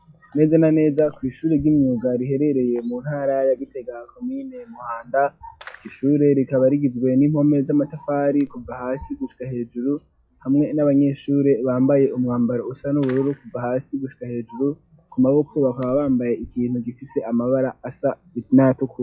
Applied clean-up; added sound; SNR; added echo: classical method log-MMSE.